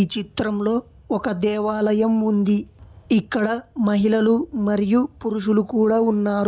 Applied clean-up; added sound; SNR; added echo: none; none; none; none.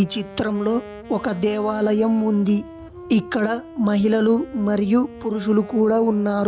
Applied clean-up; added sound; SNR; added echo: none; Wind instrument, woodwind instrument; 18 dB; none.